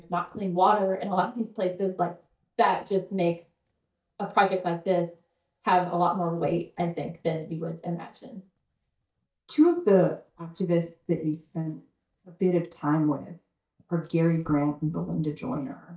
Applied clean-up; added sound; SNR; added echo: neural mask model DeepFilterNet 3.